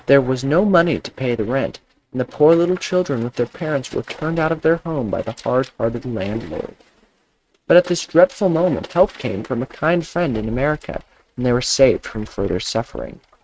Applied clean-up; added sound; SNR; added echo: neural mask model RNNoise.